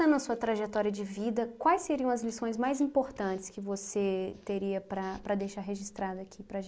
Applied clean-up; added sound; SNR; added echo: neural mask model Resemble Enhance denoiser.